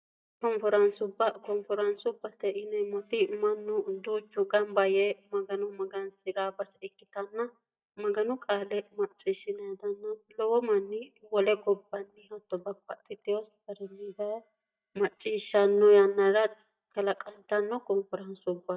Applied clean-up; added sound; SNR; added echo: neural mask model DeepFilterNet 3.